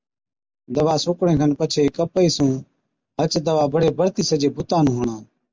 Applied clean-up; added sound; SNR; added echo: none; none; none; none.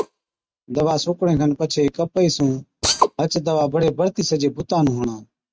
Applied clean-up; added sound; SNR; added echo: neural mask model RNNoise.